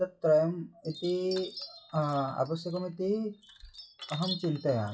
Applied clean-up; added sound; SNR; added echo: classical method WPE with log-MMSE.